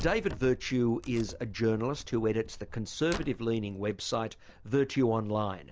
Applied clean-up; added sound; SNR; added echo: none; Wood; 14 dB; none.